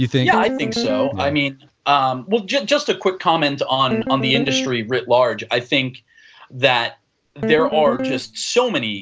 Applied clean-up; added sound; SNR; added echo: none; Guitar; 5 dB; none.